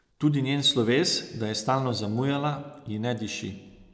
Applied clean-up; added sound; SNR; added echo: neural separator model SepFormer DNS4.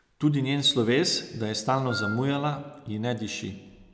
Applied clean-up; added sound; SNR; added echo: none; Wind instrument, woodwind instrument; 9 dB; none.